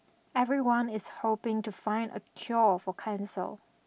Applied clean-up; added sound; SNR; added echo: none; none; none; none.